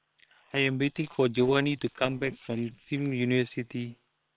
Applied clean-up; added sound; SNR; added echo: neural separator model SepFormer WHAM!.